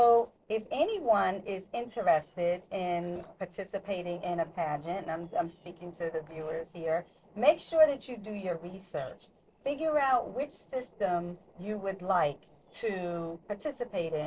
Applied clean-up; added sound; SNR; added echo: neural separator model SepFormer DNS4.